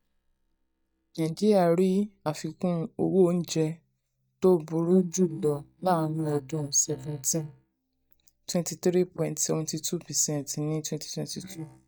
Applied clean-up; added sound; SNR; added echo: neural mask model DeepFilterNet 3.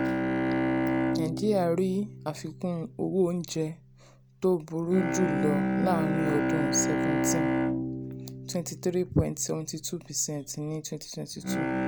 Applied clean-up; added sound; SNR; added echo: none; Bowed string instrument; 0 dB; none.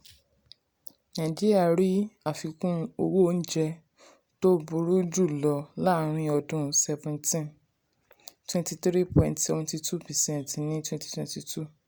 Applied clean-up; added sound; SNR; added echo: none; none; none; none.